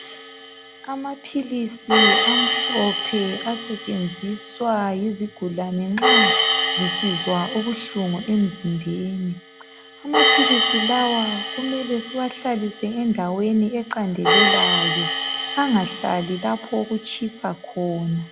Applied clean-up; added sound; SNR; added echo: none; Hi-hat; -3 dB; none.